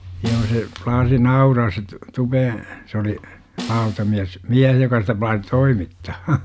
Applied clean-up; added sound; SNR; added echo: none; Snare drum; 16 dB; none.